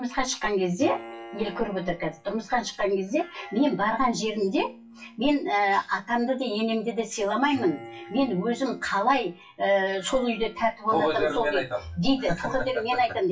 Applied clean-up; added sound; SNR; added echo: classical method WPE with log-MMSE.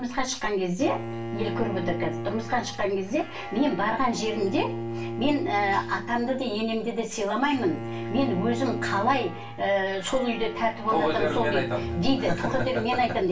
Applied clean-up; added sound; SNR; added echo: none; Bowed string instrument; 8 dB; reverberation time 0.3 s.